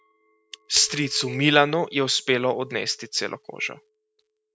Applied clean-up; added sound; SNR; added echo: neural mask model RNNoise.